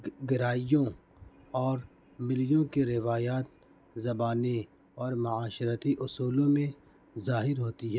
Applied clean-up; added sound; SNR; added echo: none; none; none; none.